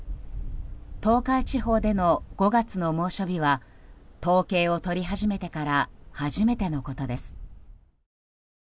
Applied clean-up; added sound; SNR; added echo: none; none; none; none.